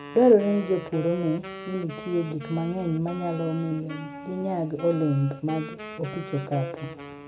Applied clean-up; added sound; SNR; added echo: none; Wind instrument, woodwind instrument; 13 dB; none.